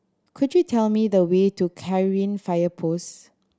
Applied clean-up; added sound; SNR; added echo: none; none; none; none.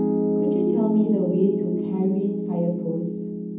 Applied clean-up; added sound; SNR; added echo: none; Piano; -1 dB; reverberation time 0.8 s.